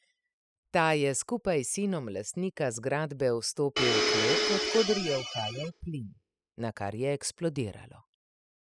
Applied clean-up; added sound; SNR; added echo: classical method spectral subtraction.